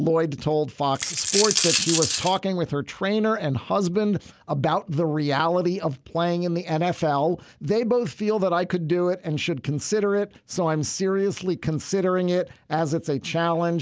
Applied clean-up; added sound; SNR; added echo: none; Coin (dropping); 1 dB; none.